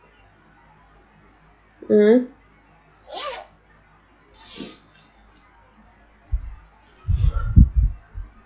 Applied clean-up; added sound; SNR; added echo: classical method log-MMSE.